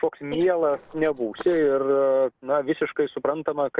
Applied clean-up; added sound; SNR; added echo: neural separator model SepFormer DNS4.